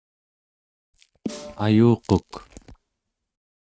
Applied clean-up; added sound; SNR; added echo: neural mask model RNNoise.